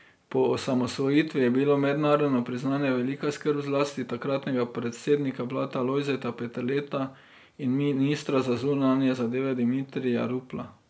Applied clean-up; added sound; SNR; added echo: none; none; none; none.